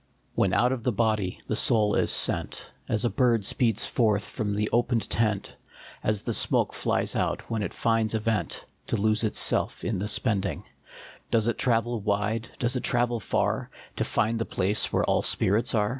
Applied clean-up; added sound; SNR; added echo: none; none; none; none.